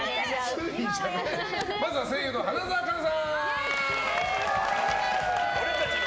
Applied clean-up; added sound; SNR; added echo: none; none; none; none.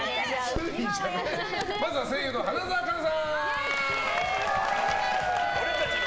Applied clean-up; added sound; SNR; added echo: none; Crackle; 18 dB; none.